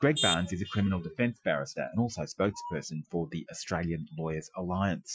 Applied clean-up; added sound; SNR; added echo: classical method Wiener filter.